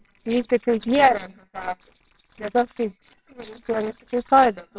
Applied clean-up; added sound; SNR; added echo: neural separator model SepFormer WHAMR!.